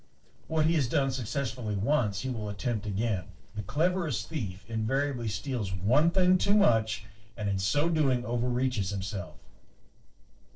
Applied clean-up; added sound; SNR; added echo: neural separator model SepFormer DNS4.